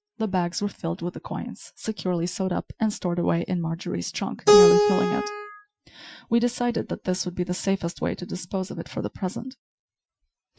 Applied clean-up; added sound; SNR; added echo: classical method Wiener filter.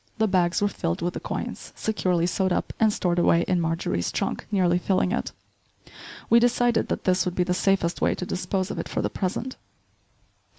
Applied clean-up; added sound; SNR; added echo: none; none; none; none.